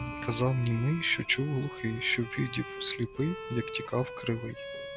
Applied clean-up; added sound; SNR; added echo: none; Clock + Bowed string instrument; 10 dB; none.